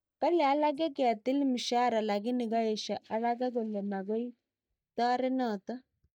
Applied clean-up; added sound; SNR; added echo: neural mask model DeepFilterNet 3.